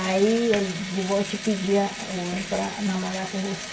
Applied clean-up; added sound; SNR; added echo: none; Engine / Drill; 11 dB; reverberation time 0.2 s.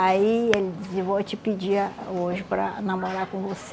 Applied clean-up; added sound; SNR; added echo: none; none; none; none.